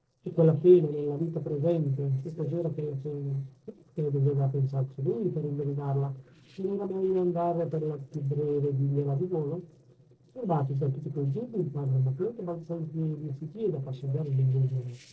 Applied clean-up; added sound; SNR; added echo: neural separator model SepFormer DNS4.